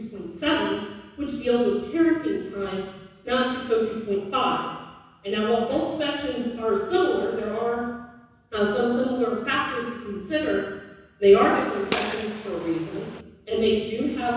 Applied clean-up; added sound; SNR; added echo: none; Gunshot, gunfire; 10 dB; reverberation time 1.1 s.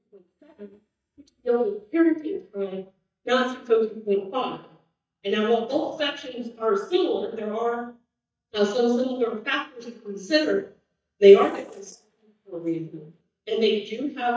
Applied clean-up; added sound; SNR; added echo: neural mask model DeepFilterNet 3.